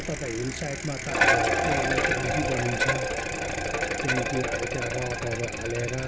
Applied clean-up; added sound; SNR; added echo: none; Bicycle; -5 dB; none.